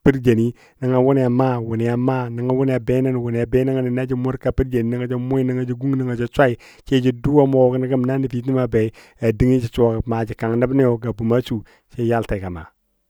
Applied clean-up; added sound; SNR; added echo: none; none; none; none.